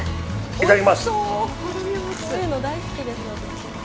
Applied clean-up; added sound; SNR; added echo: none; Engine; 14 dB; none.